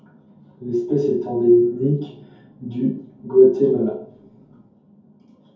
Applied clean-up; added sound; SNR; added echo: none; none; none; reverberation time 0.6 s.